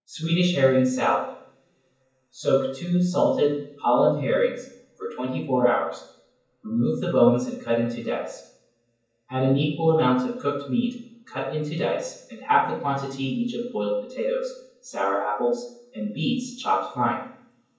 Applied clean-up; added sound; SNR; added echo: none; none; none; reverberation time 0.9 s.